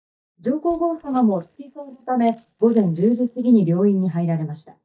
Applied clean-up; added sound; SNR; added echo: neural mask model DeepFilterNet 3.